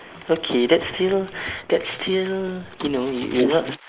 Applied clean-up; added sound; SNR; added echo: neural mask model Resemble Enhance denoiser.